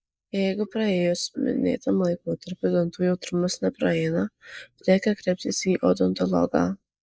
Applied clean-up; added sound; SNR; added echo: neural mask model Resemble Enhance denoiser.